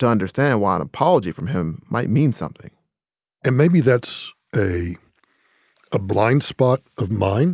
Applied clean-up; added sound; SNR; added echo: none; none; none; none.